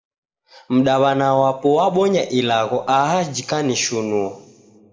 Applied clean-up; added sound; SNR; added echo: none; none; none; reverberation time 1.6 s.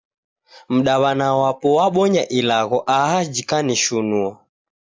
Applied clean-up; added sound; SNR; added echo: none; none; none; none.